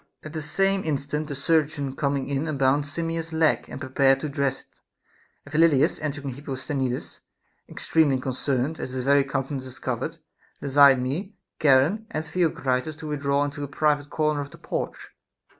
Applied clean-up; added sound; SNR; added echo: none; none; none; none.